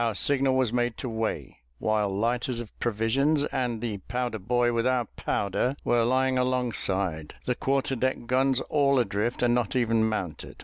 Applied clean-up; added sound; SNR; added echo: none; none; none; none.